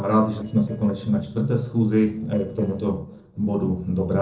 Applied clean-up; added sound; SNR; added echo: neural separator model SepFormer DNS4.